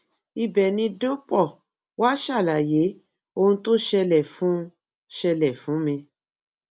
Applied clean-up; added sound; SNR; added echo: none; none; none; none.